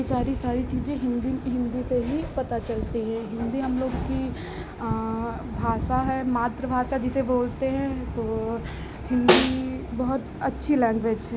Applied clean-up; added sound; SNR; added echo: none; Snare drum; -2 dB; none.